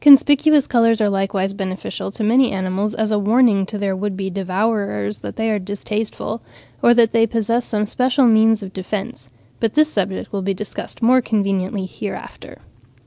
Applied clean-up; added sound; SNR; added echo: none; none; none; none.